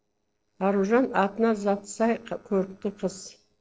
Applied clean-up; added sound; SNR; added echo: neural separator model SepFormer DNS4.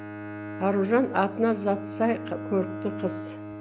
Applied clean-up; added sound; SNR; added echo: none; Bowed string instrument; 9 dB; none.